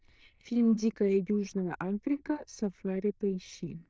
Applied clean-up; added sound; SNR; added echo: neural diffusion model UNIVERSE++.